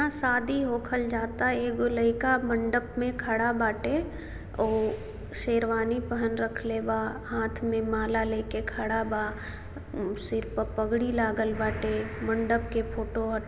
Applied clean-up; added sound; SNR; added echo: none; none; none; none.